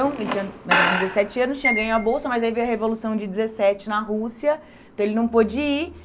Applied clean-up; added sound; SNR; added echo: none; Squeak / Screech; 3 dB; none.